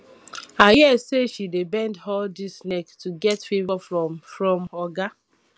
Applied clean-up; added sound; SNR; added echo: none; none; none; none.